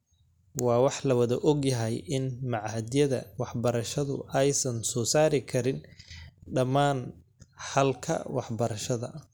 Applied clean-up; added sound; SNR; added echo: none; none; none; none.